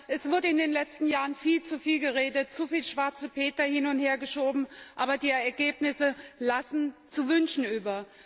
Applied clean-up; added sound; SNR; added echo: none; none; none; none.